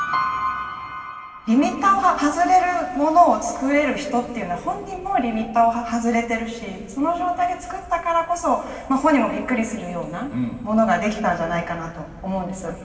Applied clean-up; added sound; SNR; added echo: none; none; none; reverberation time 2.1 s.